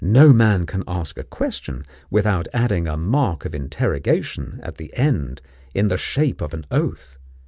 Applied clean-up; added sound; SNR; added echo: none; none; none; none.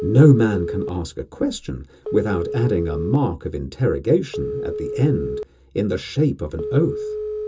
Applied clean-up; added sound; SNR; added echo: none; Telephone; 9 dB; reverberation time 0.2 s.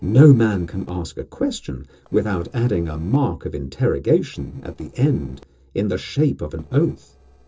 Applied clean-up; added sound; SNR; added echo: neural separator model SepFormer DNS4.